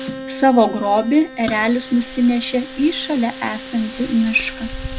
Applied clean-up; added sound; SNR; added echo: none; Bowed string instrument + Hiss; 12 dB; none.